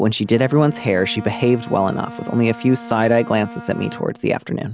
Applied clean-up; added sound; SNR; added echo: none; Bowed string instrument; 16 dB; none.